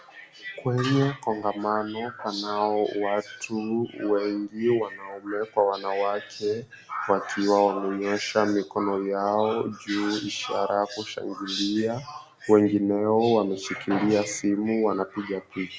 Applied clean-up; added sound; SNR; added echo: none; none; none; none.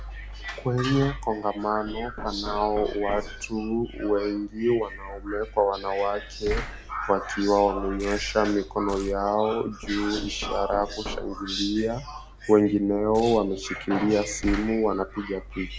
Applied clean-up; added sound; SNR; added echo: none; Knock + Tearing; 12 dB; none.